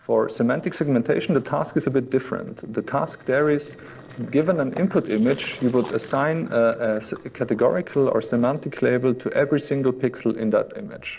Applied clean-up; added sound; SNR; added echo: neural separator model SepFormer DNS4.